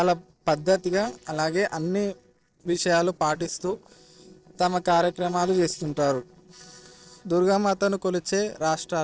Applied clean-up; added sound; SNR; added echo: neural separator model SepFormer DNS4.